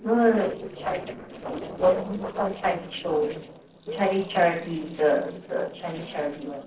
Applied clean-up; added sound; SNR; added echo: neural separator model SepFormer DNS4.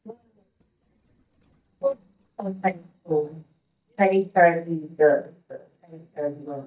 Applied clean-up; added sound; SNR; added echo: neural mask model DeepFilterNet 3.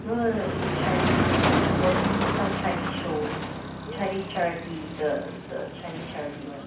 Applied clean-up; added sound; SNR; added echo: none; Motor vehicle (road); -4 dB; reverberation time 0.6 s.